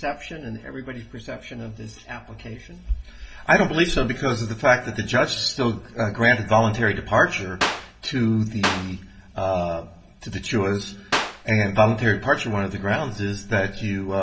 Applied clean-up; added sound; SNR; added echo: none; Clapping; 3 dB; reverberation time 0.2 s.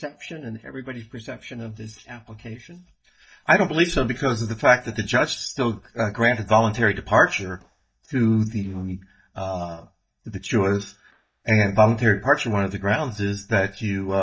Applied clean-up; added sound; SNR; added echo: neural mask model DeepFilterNet 3.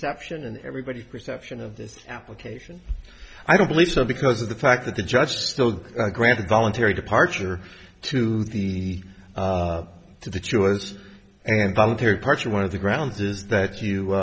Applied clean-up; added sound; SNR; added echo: none; none; none; none.